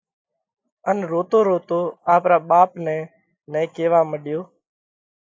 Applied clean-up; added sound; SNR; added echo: neural mask model Resemble Enhance denoiser.